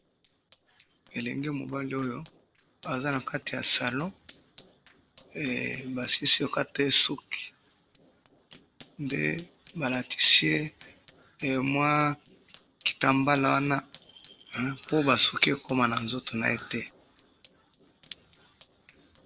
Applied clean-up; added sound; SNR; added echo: neural separator model SepFormer DNS4.